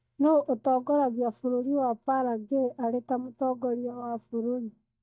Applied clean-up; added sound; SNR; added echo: neural mask model DeepFilterNet 3.